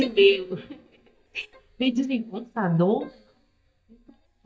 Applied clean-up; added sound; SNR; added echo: neural mask model DeepFilterNet 3.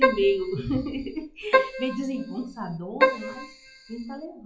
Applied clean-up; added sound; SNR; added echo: classical method WPE with log-MMSE.